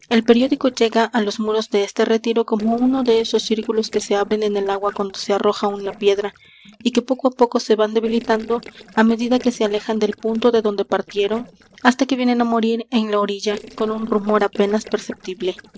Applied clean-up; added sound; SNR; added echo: neural separator model SepFormer DNS4.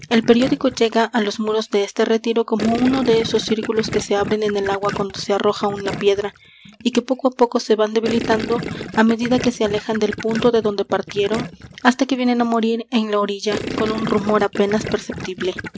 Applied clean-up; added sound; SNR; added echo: none; Gurgling; 11 dB; none.